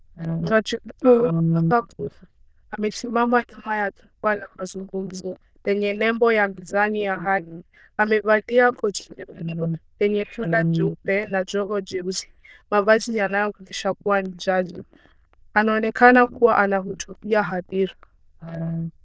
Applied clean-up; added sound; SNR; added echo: neural diffusion model UNIVERSE++.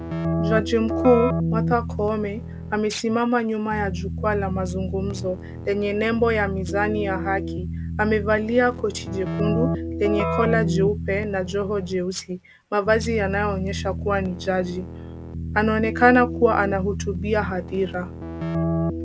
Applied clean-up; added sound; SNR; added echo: none; Keyboard (musical); 4 dB; none.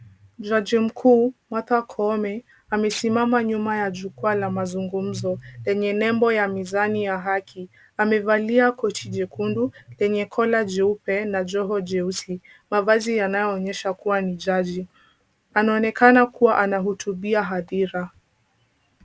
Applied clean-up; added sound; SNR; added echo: none; none; none; none.